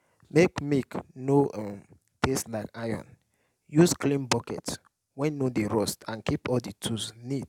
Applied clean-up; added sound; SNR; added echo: none; none; none; none.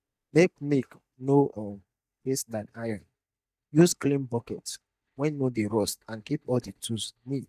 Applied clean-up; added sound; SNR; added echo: neural mask model DeepFilterNet 3.